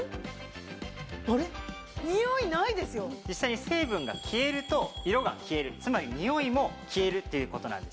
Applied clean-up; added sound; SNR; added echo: none; none; none; none.